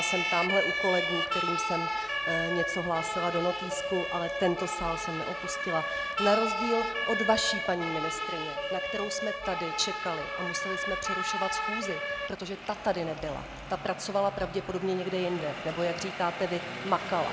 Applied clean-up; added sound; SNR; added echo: none; Siren; 2 dB; none.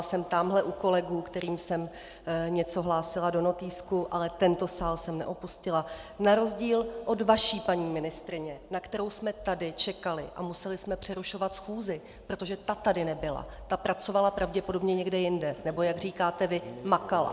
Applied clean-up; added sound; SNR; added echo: none; none; none; none.